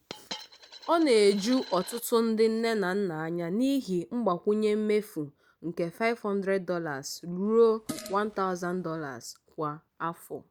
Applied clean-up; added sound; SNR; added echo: none; Coin (dropping) + Fart; 16 dB; none.